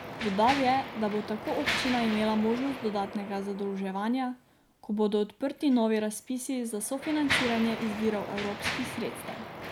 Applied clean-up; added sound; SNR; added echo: none; Mechanisms; 8 dB; none.